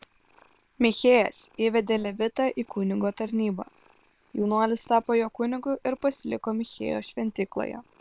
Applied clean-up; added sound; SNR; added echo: neural separator model SepFormer WHAM!.